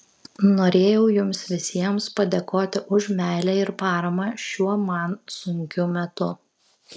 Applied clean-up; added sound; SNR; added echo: none; none; none; none.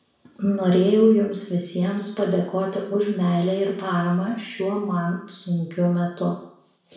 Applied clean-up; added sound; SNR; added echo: none; none; none; reverberation time 0.6 s.